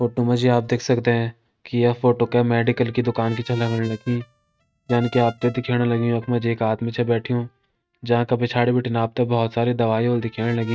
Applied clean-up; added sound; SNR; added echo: neural mask model RNNoise.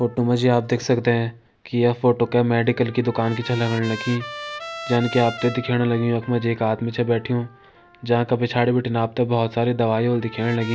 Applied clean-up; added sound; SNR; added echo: none; Trumpet; 17 dB; none.